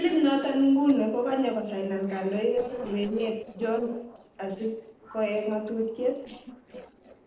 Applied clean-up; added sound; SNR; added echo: neural separator model SepFormer DNS4.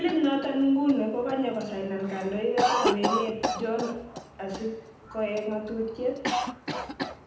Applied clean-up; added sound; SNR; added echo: none; Cough; 4 dB; reverberation time 0.8 s.